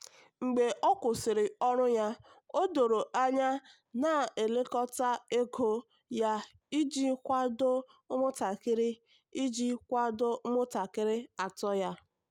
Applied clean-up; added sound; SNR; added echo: none; none; none; none.